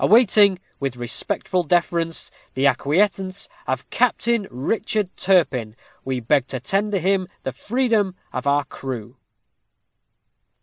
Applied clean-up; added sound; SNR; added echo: none; none; none; none.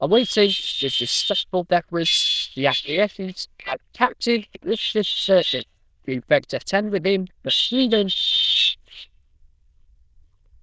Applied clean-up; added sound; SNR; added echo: neural diffusion model UNIVERSE++.